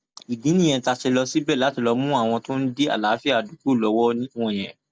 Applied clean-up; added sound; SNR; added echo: none; none; none; none.